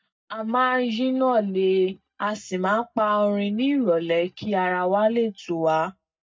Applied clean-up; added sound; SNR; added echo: neural mask model DeepFilterNet 3.